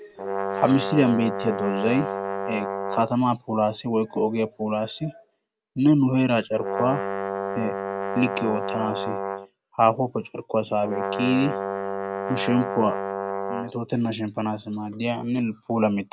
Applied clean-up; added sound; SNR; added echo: none; Brass instrument; 5 dB; none.